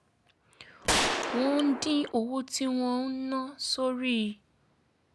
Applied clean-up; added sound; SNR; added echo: none; Gunshot, gunfire; -1 dB; none.